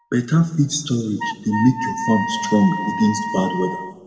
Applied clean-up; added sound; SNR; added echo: none; Wind instrument, woodwind instrument; 8 dB; reverberation time 1.2 s.